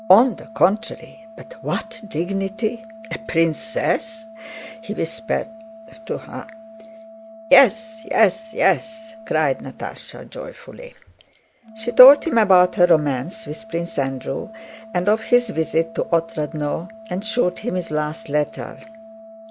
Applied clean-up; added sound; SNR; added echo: none; Organ; 19 dB; none.